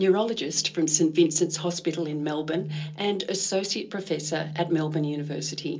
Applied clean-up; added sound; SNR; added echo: none; none; none; reverberation time 0.2 s.